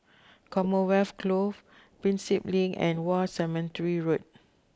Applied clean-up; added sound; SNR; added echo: none; none; none; none.